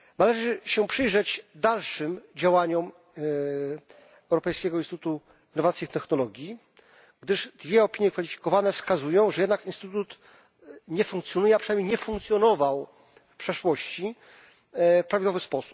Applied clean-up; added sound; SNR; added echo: none; none; none; none.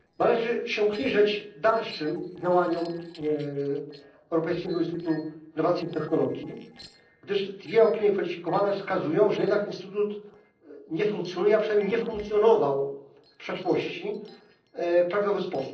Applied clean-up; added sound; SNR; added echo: neural separator model SepFormer DNS4.